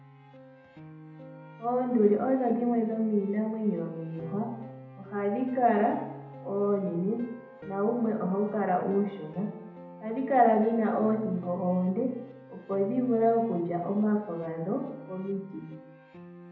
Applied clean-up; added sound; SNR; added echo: none; Piano; 18 dB; reverberation time 0.8 s.